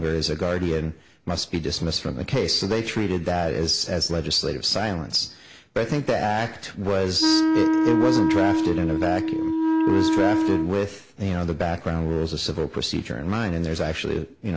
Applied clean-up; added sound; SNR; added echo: none; Wind instrument, woodwind instrument; -4 dB; none.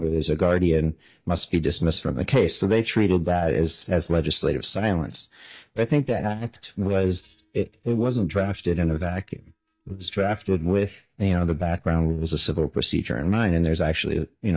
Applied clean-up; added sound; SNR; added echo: neural mask model DeepFilterNet 3.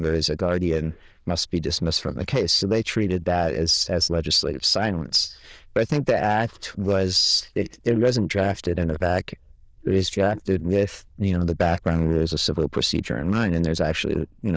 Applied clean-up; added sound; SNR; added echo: neural diffusion model UNIVERSE++.